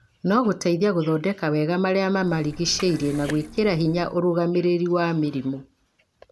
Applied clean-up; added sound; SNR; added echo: none; Liquid; 16 dB; none.